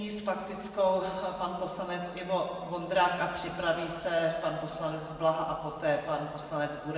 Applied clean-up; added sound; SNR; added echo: none; none; none; reverberation time 2.4 s.